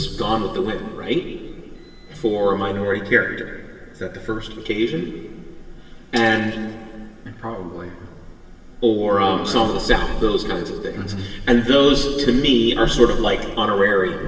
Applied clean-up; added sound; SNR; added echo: none; none; none; reverberation time 1.9 s.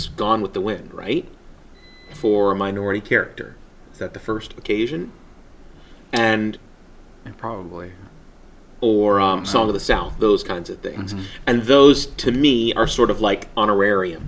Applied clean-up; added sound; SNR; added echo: none; none; none; none.